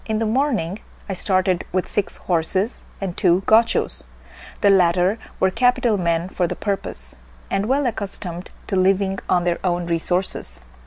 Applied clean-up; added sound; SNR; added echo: none; none; none; none.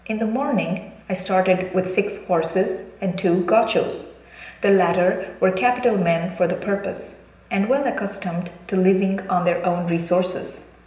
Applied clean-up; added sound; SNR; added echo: none; none; none; reverberation time 0.9 s.